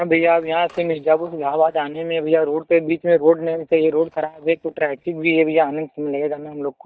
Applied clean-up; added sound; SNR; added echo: neural mask model DeepFilterNet 3.